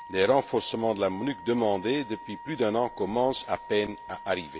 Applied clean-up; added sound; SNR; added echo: none; Wind instrument, woodwind instrument; 16 dB; none.